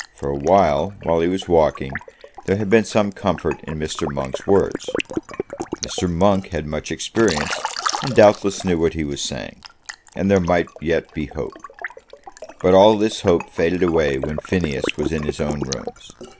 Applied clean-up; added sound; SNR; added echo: none; Liquid; 11 dB; none.